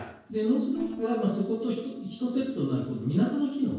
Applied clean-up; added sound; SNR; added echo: neural separator model SepFormer DNS4.